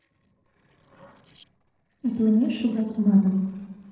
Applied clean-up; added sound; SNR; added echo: neural separator model SepFormer DNS4.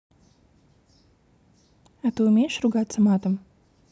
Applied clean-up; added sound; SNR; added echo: none; none; none; none.